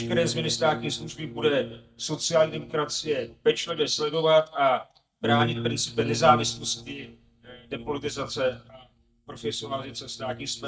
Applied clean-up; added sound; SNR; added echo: neural mask model DeepFilterNet 3.